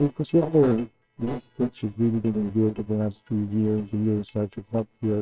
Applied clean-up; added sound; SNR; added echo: neural separator model SepFormer WHAMR!.